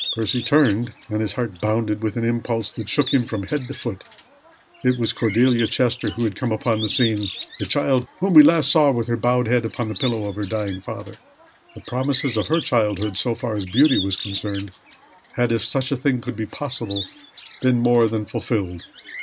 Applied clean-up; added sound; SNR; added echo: none; Bird; 13 dB; none.